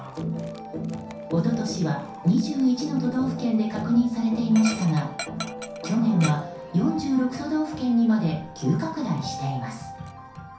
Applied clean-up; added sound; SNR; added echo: none; Dog; 19 dB; reverberation time 0.6 s.